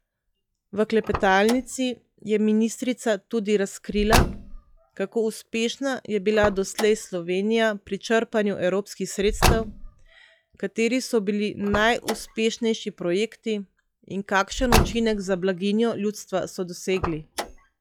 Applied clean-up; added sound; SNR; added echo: classical method log-MMSE.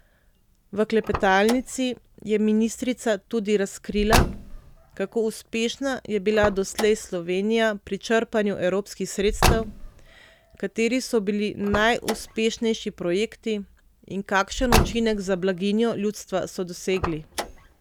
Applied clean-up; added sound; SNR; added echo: none; Car; 6 dB; none.